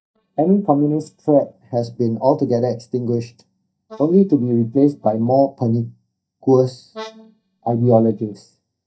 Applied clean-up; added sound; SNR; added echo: neural mask model DeepFilterNet 3.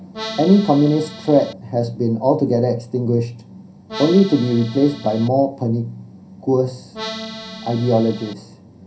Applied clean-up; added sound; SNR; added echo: none; Accordion; 13 dB; reverberation time 0.3 s.